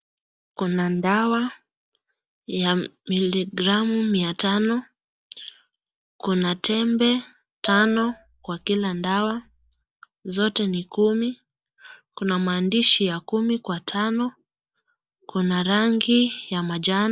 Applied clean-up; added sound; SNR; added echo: neural mask model DeepFilterNet 3.